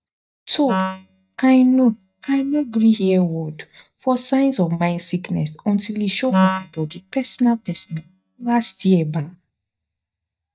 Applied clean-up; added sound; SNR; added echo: neural mask model DeepFilterNet 3.